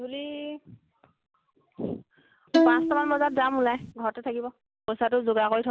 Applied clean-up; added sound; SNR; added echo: none; Bowed string instrument; -3 dB; none.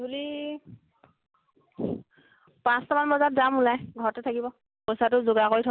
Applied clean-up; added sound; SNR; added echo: none; none; none; none.